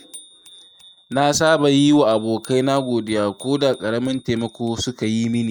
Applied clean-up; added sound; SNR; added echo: neural mask model RNNoise.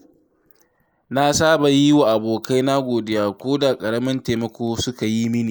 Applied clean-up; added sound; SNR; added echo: neural mask model Resemble Enhance denoiser.